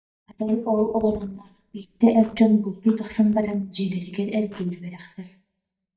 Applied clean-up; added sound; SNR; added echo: neural mask model DeepFilterNet 3.